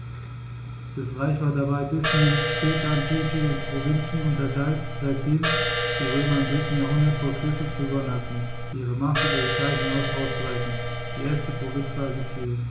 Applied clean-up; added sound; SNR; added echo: none; Crash cymbal; 2 dB; reverberation time 0.4 s.